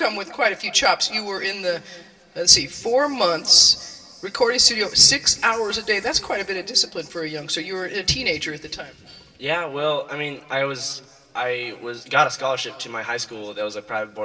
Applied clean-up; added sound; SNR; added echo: none; none; none; reverberation time 2.9 s.